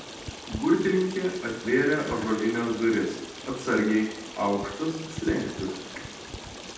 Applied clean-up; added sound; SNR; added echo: none; Stream; 12 dB; reverberation time 0.8 s.